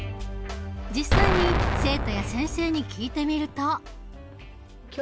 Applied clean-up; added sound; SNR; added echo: none; Explosion; -3 dB; none.